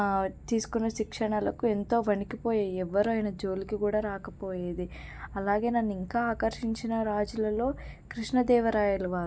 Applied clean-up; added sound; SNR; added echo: none; none; none; none.